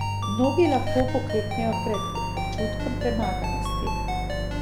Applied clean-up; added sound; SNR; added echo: none; Microwave oven + Ringtone; -1 dB; none.